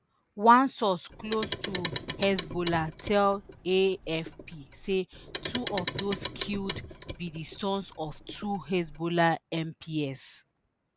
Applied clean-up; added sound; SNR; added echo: none; Clock; 10 dB; none.